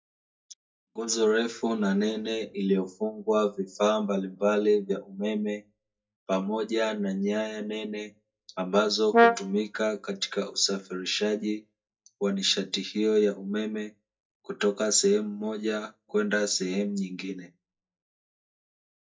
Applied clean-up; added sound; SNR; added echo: neural mask model DeepFilterNet 3.